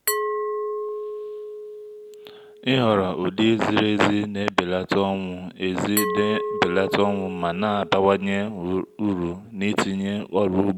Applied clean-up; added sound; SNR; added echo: none; Glass; 9 dB; none.